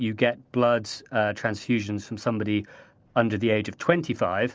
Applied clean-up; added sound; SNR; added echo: none; none; none; none.